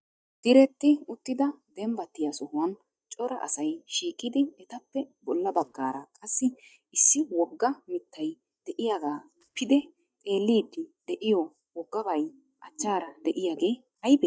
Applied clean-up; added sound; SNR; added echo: neural mask model DeepFilterNet 3.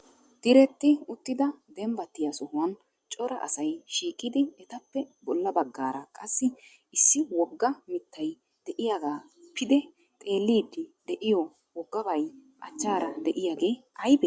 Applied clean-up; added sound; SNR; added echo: none; none; none; none.